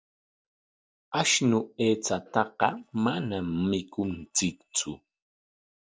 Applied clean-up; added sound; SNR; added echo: neural separator model SepFormer DNS4.